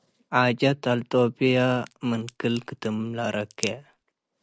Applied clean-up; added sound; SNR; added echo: none; Crack; 17 dB; none.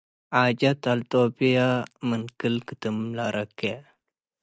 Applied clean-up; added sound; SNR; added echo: neural mask model DeepFilterNet 3.